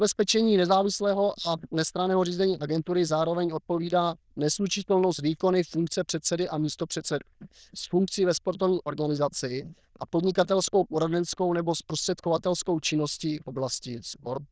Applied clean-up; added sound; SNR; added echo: neural diffusion model UNIVERSE++.